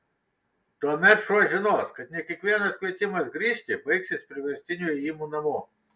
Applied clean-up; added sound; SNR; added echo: none; none; none; none.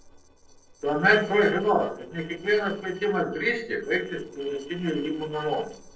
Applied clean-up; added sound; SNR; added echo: neural separator model SepFormer DNS4.